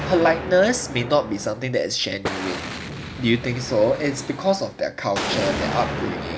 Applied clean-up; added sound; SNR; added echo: none; Explosion; 8 dB; none.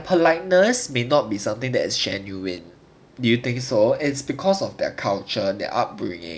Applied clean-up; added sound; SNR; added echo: none; none; none; none.